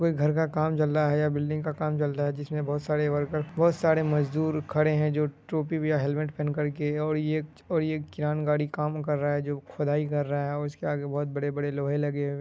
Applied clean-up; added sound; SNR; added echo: none; none; none; none.